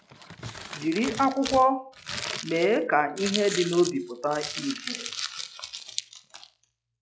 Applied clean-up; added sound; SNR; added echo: classical method log-MMSE.